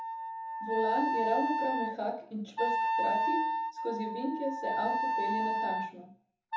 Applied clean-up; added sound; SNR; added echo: none; Wind instrument, woodwind instrument; -3 dB; reverberation time 0.6 s.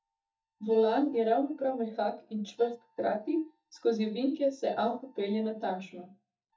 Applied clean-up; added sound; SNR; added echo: neural mask model DeepFilterNet 3.